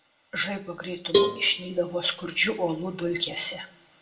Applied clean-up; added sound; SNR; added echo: none; Cowbell; -1 dB; reverberation time 0.4 s.